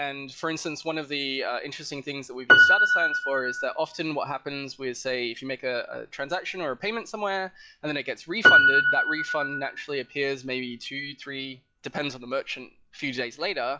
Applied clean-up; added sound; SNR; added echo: classical method log-MMSE.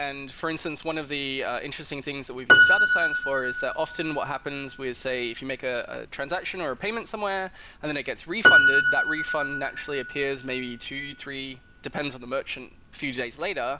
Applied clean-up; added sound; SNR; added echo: none; Piano; -4 dB; none.